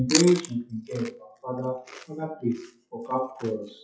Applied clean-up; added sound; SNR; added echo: classical method WPE with log-MMSE.